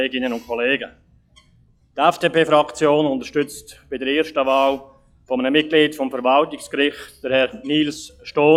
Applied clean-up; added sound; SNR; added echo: classical method log-MMSE.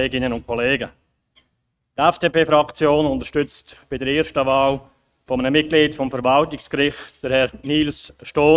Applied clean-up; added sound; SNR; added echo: neural mask model RNNoise.